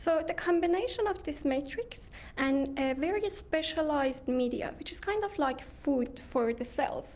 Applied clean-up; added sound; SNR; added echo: none; none; none; none.